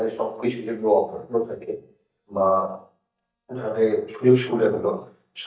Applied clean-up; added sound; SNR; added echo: neural mask model DeepFilterNet 3.